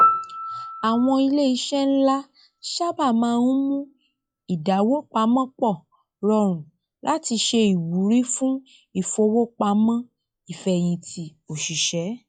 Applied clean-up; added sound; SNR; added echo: classical method log-MMSE.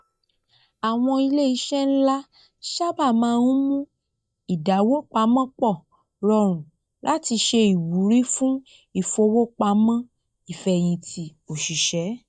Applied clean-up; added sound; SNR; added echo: neural mask model DeepFilterNet 3.